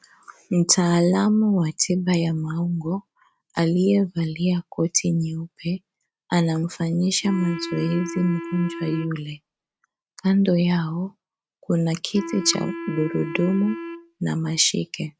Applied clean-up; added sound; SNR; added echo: neural mask model RNNoise.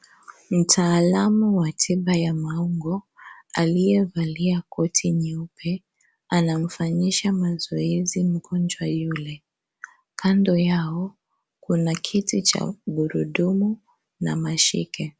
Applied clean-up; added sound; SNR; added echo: none; none; none; none.